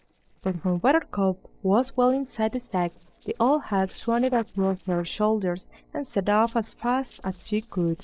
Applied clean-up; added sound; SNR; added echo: neural separator model SepFormer DNS4.